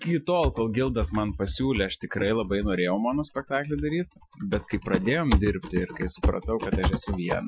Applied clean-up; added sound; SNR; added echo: classical method Wiener filter.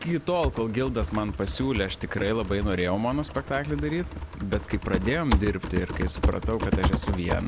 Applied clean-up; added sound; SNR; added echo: none; Typing; 2 dB; none.